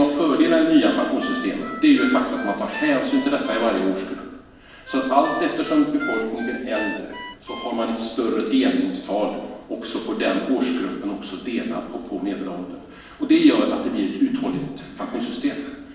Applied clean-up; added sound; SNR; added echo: none; Harmonica; 12 dB; reverberation time 0.9 s.